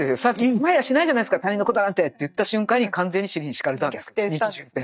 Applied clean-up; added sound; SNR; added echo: neural mask model DeepFilterNet 3.